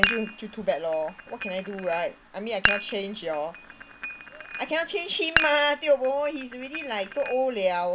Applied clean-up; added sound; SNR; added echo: none; Dishes, pots, and pans; 4 dB; none.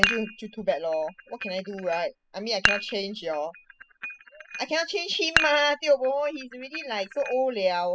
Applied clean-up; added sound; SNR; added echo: classical method spectral subtraction.